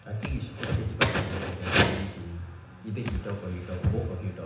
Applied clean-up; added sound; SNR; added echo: none; Thump, thud; 11 dB; reverberation time 0.8 s.